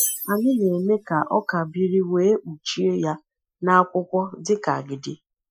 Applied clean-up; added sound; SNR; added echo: classical method Wiener filter.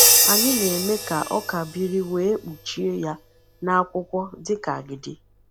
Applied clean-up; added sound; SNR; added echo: none; Crash cymbal; -1 dB; none.